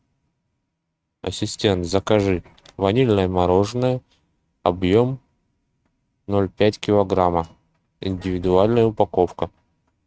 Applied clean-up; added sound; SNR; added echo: neural mask model RNNoise.